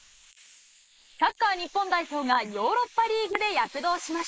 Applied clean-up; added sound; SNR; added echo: neural mask model Resemble Enhance denoiser.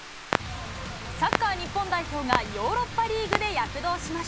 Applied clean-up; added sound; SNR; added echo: none; Clock; 5 dB; none.